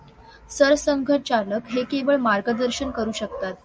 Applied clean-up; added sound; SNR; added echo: none; none; none; none.